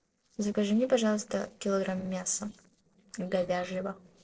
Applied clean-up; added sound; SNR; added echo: neural separator model SepFormer DNS4.